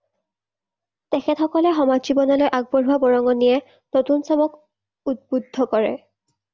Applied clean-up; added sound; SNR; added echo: none; none; none; none.